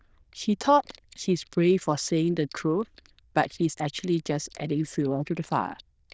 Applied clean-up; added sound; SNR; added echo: neural diffusion model UNIVERSE++.